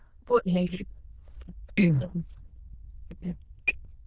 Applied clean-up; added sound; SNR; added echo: neural diffusion model UNIVERSE++.